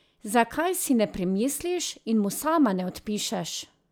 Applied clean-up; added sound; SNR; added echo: none; none; none; none.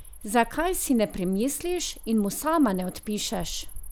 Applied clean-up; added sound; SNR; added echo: none; Cricket; 13 dB; none.